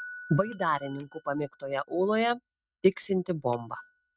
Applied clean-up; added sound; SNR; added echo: neural mask model RNNoise.